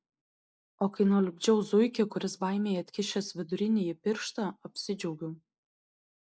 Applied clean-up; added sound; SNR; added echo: neural mask model Resemble Enhance denoiser.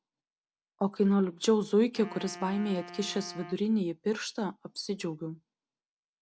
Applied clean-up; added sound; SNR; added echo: none; Wind instrument, woodwind instrument; 18 dB; none.